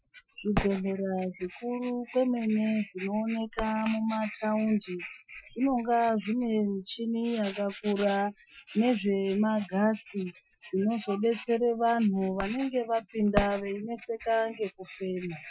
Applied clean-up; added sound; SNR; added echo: classical method Wiener filter.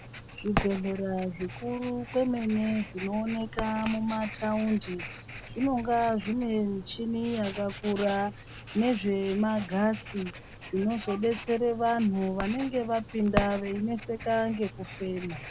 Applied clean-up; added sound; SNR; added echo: none; Writing; 10 dB; none.